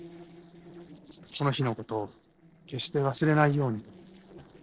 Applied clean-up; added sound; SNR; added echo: neural separator model SepFormer DNS4.